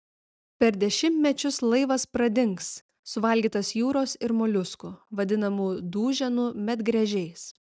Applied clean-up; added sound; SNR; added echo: none; none; none; none.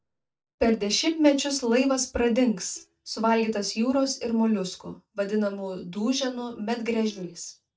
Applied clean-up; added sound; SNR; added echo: neural mask model DeepFilterNet 3.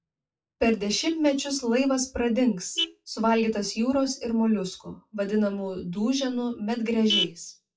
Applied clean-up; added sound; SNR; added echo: classical method WPE with log-MMSE.